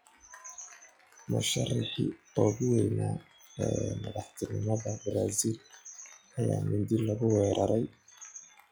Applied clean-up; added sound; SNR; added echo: classical method log-MMSE.